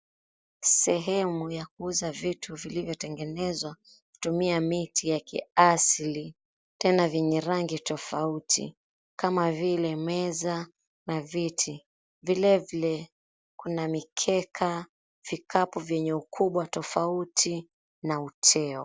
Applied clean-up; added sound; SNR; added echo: none; none; none; none.